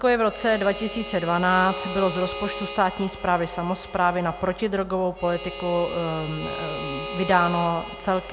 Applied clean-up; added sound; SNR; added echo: none; Harmonica; 11 dB; none.